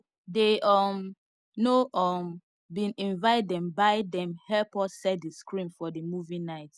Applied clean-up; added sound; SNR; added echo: none; none; none; none.